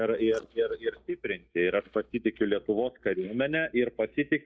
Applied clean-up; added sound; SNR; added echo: neural mask model DeepFilterNet 3.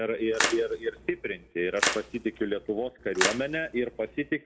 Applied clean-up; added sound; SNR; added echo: none; Splash, splatter; 3 dB; reverberation time 0.8 s.